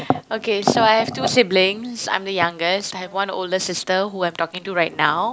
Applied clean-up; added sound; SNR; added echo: none; none; none; none.